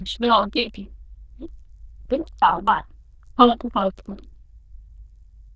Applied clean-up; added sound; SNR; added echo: neural diffusion model UNIVERSE++.